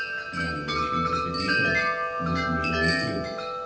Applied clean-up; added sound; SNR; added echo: none; Wind chime; -5 dB; reverberation time 0.6 s.